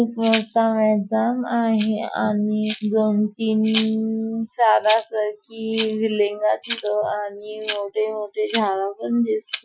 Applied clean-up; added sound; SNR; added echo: classical method Wiener filter.